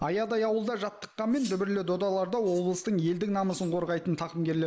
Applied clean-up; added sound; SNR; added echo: neural mask model Resemble Enhance denoiser.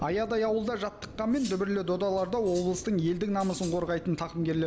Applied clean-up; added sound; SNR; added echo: none; Cutlery, silverware + Thunder; 18 dB; none.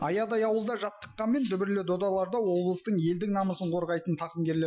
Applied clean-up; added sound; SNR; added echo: classical method Wiener filter.